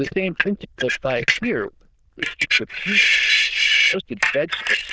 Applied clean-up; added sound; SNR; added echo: neural diffusion model UNIVERSE++.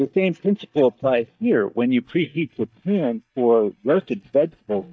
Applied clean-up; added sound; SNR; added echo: neural mask model DeepFilterNet 3.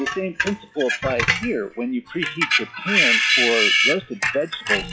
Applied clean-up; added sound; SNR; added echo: classical method log-MMSE.